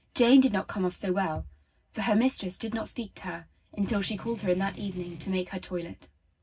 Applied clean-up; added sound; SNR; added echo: none; Strum; 15 dB; reverberation time 0.4 s.